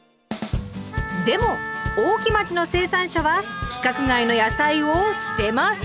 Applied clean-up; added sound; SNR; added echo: none; Wind instrument, woodwind instrument; 9 dB; none.